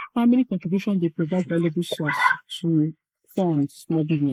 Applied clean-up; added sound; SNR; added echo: neural mask model Resemble Enhance denoiser.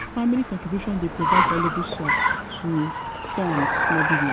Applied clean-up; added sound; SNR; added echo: none; Car; -2 dB; none.